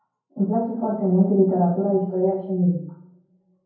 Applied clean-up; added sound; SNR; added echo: none; none; none; reverberation time 0.9 s.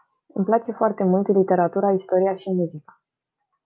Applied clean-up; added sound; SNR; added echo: none; none; none; none.